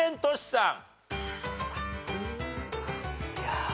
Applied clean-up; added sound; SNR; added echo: none; none; none; none.